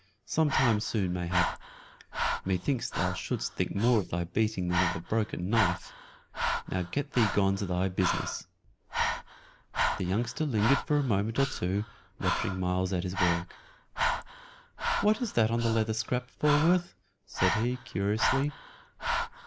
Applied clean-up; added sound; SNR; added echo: neural mask model Resemble Enhance denoiser.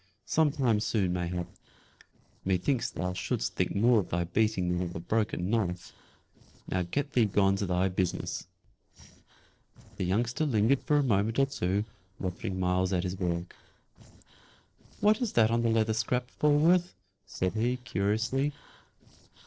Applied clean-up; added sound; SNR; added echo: neural separator model SepFormer DNS4.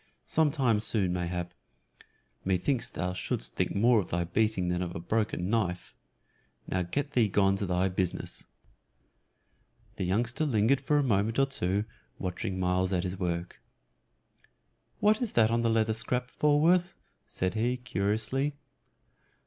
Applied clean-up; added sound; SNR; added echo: none; none; none; none.